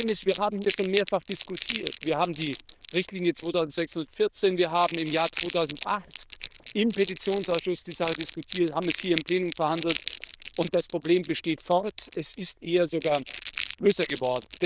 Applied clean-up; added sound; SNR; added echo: neural diffusion model UNIVERSE++.